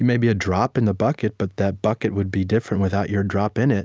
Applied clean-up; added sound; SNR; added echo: none; none; none; none.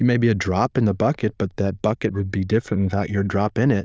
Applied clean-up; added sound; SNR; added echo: neural diffusion model UNIVERSE++.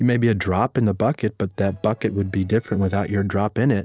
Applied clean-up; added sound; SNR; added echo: neural separator model SepFormer DNS4.